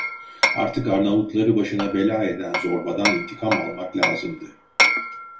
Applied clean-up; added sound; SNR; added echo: none; Hammer; 2 dB; reverberation time 0.3 s.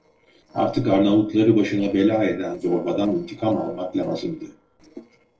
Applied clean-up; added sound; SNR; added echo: neural separator model SepFormer DNS4.